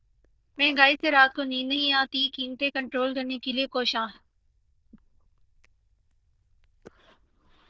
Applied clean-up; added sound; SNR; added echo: neural diffusion model UNIVERSE++.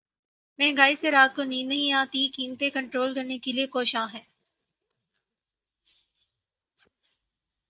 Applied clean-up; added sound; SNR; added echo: neural mask model DeepFilterNet 3.